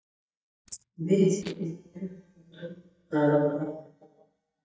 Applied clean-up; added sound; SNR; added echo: neural mask model DeepFilterNet 3.